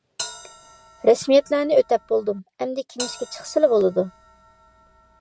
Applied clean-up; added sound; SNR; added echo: none; Bell; 17 dB; none.